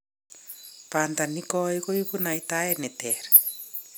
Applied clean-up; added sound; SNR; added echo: none; none; none; none.